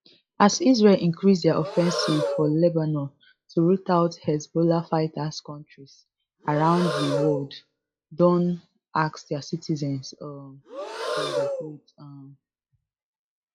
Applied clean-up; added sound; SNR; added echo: classical method log-MMSE.